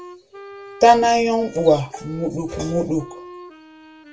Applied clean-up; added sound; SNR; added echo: none; Wind instrument, woodwind instrument; 20 dB; reverberation time 0.2 s.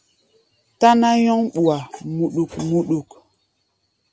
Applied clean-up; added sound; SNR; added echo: none; none; none; none.